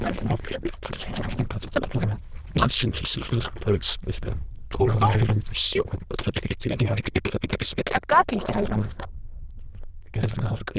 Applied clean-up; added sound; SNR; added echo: neural diffusion model UNIVERSE++.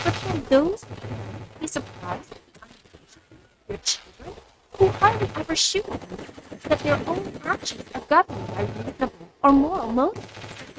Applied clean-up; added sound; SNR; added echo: neural mask model RNNoise.